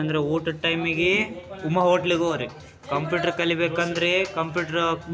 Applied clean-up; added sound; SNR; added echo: none; none; none; none.